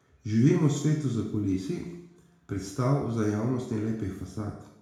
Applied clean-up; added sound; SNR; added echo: none; none; none; reverberation time 0.6 s.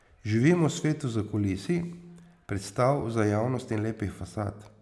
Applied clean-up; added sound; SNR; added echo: none; none; none; none.